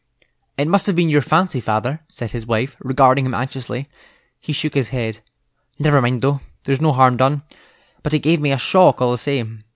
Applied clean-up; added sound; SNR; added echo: none; none; none; none.